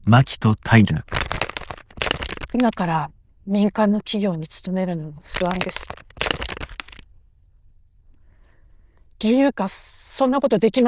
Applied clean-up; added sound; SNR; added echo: neural diffusion model UNIVERSE++.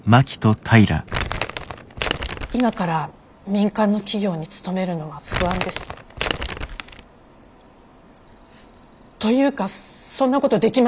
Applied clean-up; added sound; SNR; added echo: none; Crumpling, crinkling; 6 dB; none.